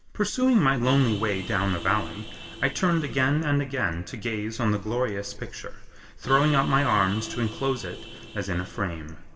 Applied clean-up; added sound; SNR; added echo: none; Vehicle horn, car horn, honking; 14 dB; reverberation time 1.6 s.